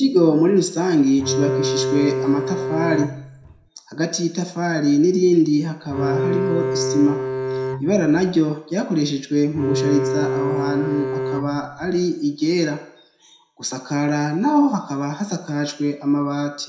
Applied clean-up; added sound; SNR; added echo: none; Bowed string instrument; 3 dB; reverberation time 0.5 s.